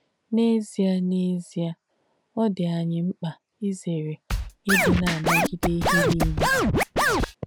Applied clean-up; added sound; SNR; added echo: none; Scratching (performance technique); -4 dB; none.